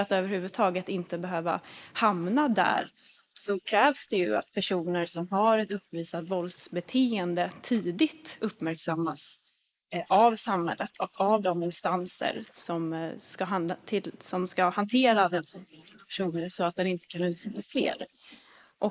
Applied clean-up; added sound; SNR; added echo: neural mask model Resemble Enhance denoiser.